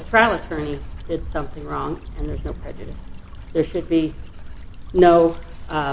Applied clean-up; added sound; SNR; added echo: none; Stream / Trickle, dribble / Traffic noise, roadway noise + Writing; 10 dB; none.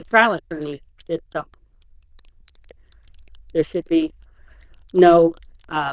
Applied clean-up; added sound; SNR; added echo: neural diffusion model UNIVERSE++.